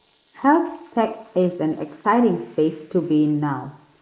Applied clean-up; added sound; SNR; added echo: neural mask model Resemble Enhance denoiser.